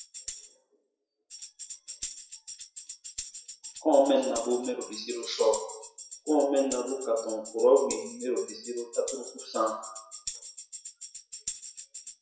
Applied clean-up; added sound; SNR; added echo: classical method WPE with log-MMSE.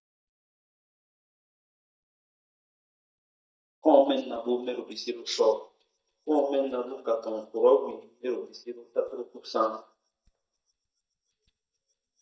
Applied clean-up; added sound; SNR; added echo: neural mask model DeepFilterNet 3.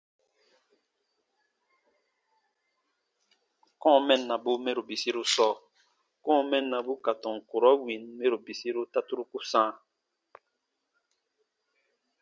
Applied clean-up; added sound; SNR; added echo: none; none; none; none.